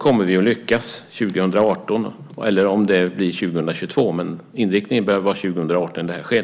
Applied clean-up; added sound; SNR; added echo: none; none; none; none.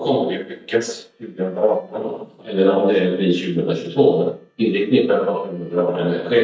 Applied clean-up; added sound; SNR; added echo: neural mask model DeepFilterNet 3.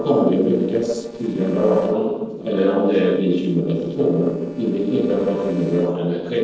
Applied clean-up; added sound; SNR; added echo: neural separator model SepFormer DNS4.